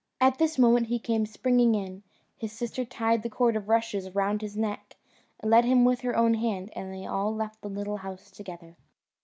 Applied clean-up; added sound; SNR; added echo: none; none; none; none.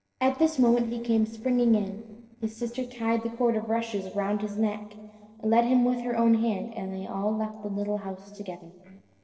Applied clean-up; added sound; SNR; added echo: neural separator model SepFormer DNS4.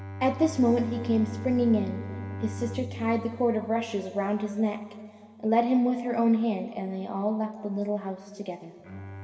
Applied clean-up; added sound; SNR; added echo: none; Bowed string instrument; 13 dB; reverberation time 2.1 s.